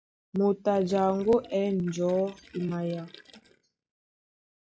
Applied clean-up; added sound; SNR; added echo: classical method log-MMSE.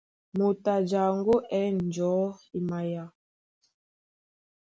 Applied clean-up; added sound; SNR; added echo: none; none; none; none.